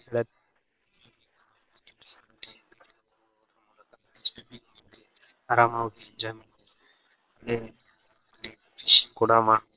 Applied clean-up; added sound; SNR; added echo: neural separator model SepFormer WHAM!.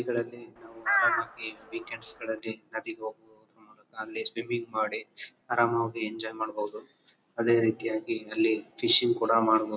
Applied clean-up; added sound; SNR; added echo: none; Crow; 1 dB; none.